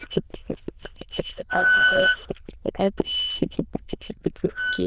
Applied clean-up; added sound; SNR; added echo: neural diffusion model UNIVERSE++.